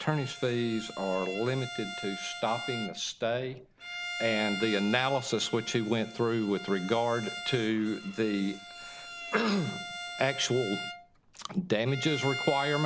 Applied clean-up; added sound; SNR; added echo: none; Bowed string instrument; 10 dB; none.